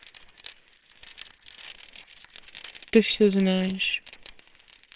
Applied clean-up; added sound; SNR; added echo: neural separator model SepFormer WHAMR!.